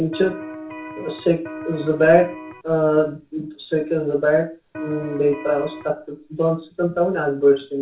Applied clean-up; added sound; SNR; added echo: none; Electric guitar; 13 dB; reverberation time 0.3 s.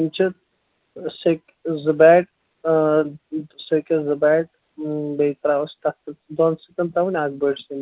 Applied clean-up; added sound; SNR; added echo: none; none; none; none.